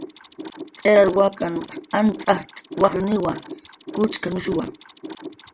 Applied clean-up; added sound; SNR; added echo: none; Mechanisms; 15 dB; none.